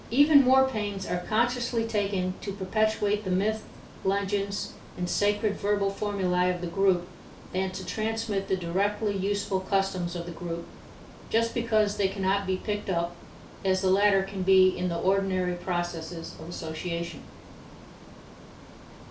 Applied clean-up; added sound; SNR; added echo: none; Ocean; 18 dB; reverberation time 0.4 s.